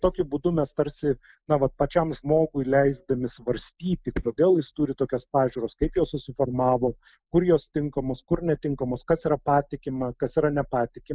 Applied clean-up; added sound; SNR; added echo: neural mask model DeepFilterNet 3.